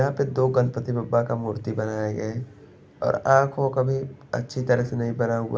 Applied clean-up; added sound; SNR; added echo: none; none; none; none.